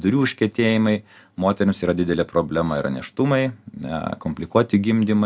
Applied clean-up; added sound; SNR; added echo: none; none; none; none.